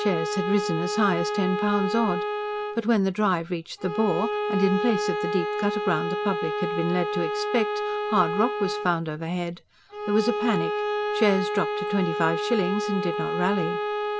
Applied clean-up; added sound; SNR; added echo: none; Bowed string instrument; 2 dB; none.